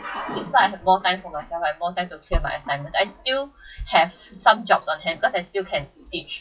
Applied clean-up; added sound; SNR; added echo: classical method WPE with log-MMSE.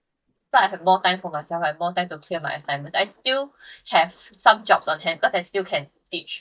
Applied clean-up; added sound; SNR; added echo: neural mask model DeepFilterNet 3.